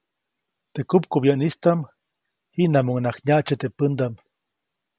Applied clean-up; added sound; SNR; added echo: none; none; none; none.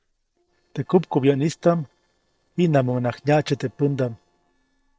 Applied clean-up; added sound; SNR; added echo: neural separator model SepFormer DNS4.